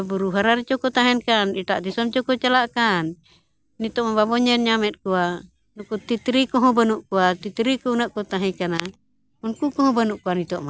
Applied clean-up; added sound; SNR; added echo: none; none; none; none.